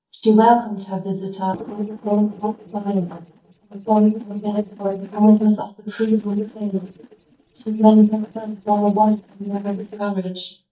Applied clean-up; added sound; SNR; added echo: neural mask model DeepFilterNet 3.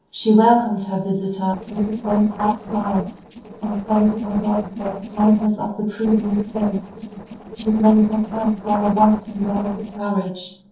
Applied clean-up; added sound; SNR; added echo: neural separator model SepFormer DNS4.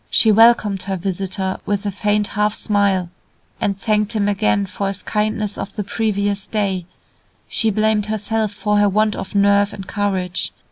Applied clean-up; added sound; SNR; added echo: none; none; none; none.